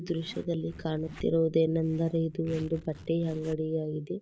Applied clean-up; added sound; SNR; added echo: none; Zipper (clothing); 19 dB; none.